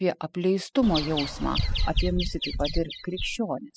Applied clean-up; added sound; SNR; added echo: classical method spectral subtraction.